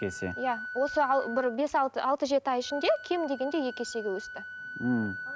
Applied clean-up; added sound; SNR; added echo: none; Wind instrument, woodwind instrument; 11 dB; none.